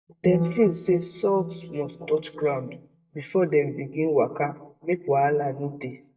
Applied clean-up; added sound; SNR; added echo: neural mask model DeepFilterNet 3.